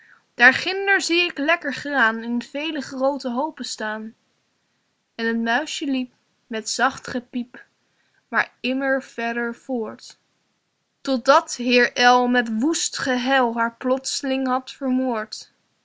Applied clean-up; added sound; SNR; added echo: none; none; none; none.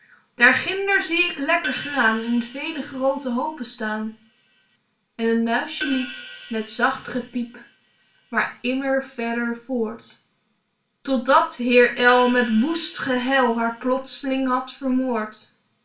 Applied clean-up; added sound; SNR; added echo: none; Hi-hat; 14 dB; reverberation time 0.3 s.